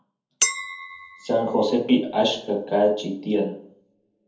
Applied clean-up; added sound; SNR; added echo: none; Chink, clink; 7 dB; reverberation time 0.5 s.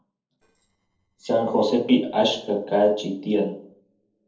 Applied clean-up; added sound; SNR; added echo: neural separator model SepFormer DNS4.